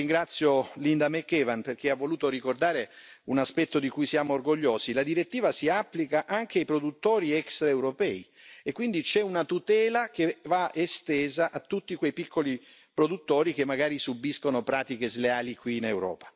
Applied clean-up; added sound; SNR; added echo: none; none; none; none.